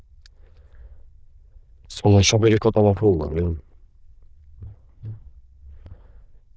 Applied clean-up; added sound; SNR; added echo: neural diffusion model UNIVERSE++.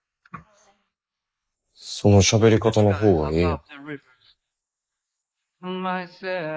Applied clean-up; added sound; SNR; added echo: neural mask model Resemble Enhance denoiser.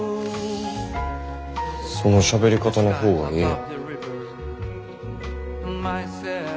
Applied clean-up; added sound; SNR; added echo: none; none; none; none.